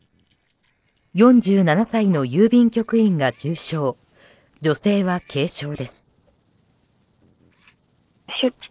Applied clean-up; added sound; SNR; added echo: neural separator model SepFormer DNS4.